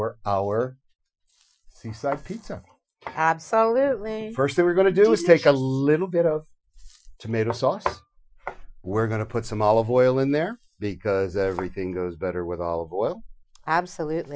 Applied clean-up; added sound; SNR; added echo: classical method Wiener filter.